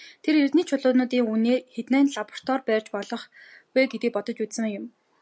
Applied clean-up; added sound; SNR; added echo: none; none; none; none.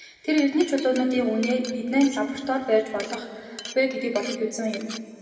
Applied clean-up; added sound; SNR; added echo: none; Glass; 17 dB; reverberation time 2.2 s.